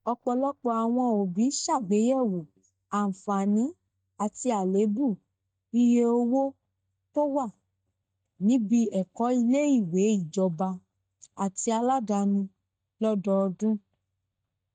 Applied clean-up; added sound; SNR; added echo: neural mask model DeepFilterNet 3.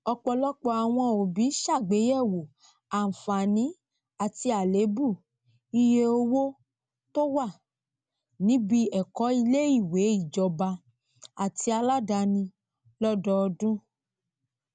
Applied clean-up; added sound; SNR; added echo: none; none; none; none.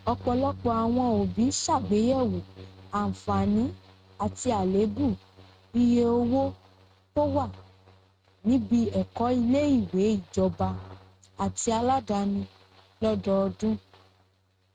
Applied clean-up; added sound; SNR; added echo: neural mask model RNNoise.